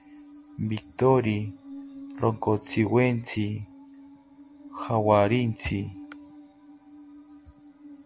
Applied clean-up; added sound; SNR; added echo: none; Musical instrument; 18 dB; none.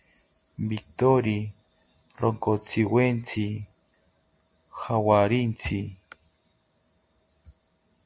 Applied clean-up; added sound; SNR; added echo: none; none; none; none.